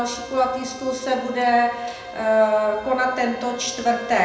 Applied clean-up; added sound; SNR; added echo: none; Bowed string instrument; 17 dB; reverberation time 0.8 s.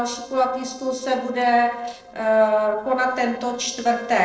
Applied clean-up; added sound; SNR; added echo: neural separator model SepFormer DNS4.